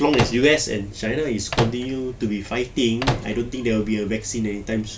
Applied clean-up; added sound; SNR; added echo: none; Microwave oven; 3 dB; none.